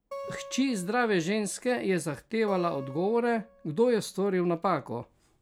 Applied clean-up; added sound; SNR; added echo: none; Acoustic guitar; 16 dB; none.